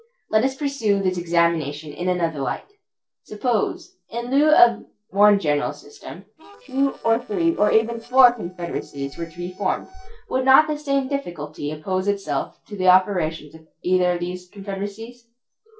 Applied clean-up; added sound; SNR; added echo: neural separator model SepFormer DNS4.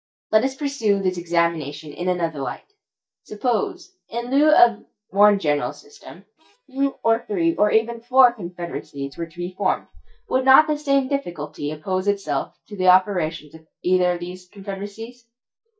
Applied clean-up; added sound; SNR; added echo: neural mask model DeepFilterNet 3.